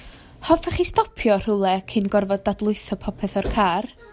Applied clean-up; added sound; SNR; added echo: none; none; none; none.